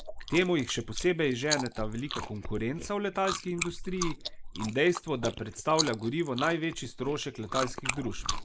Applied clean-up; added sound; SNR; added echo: neural mask model Resemble Enhance denoiser.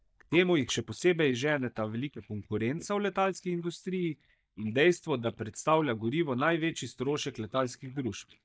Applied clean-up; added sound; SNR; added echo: neural mask model DeepFilterNet 3.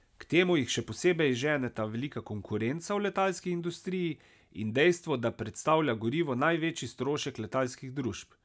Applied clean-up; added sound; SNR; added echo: none; none; none; none.